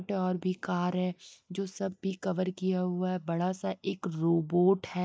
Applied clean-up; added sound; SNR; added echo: neural mask model DeepFilterNet 3.